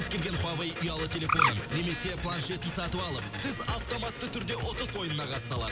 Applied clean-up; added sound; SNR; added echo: none; Printer + Bird; 2 dB; none.